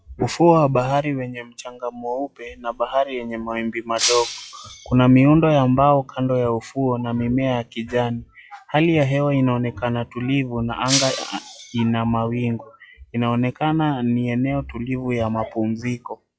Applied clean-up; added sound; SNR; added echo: classical method log-MMSE.